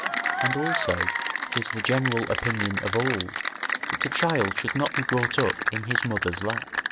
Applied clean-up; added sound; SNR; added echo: none; Applause / Cheering; -1 dB; none.